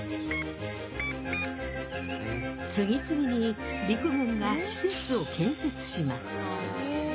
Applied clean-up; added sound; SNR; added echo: none; Bird; 18 dB; none.